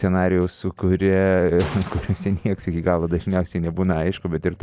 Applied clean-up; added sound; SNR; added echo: none; Gunshot, gunfire; 19 dB; none.